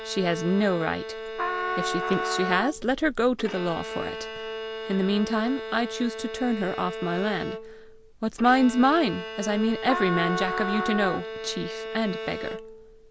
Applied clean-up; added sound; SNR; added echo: none; Trumpet + Bowed string instrument; 6 dB; none.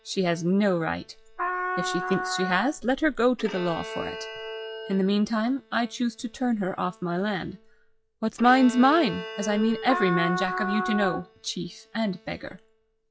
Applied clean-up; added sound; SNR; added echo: classical method log-MMSE.